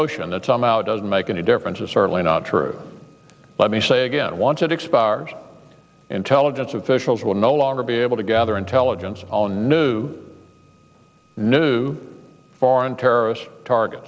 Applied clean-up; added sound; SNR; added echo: none; Tabla; 20 dB; none.